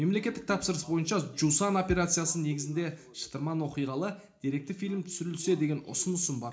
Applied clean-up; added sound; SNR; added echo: none; none; none; reverberation time 0.4 s.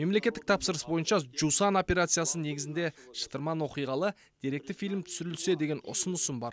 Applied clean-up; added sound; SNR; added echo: none; none; none; none.